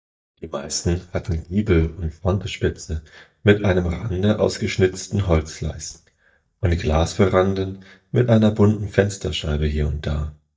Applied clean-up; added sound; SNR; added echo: neural mask model DeepFilterNet 3.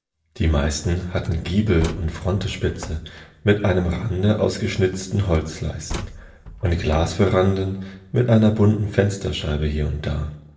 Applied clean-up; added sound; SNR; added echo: none; Slam; 17 dB; reverberation time 0.7 s.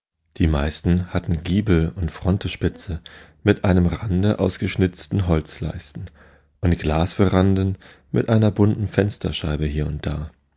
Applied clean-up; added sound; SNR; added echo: none; none; none; none.